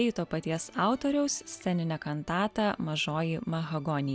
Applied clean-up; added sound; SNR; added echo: none; none; none; none.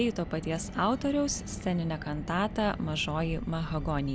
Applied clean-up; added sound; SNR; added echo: none; Car; 9 dB; none.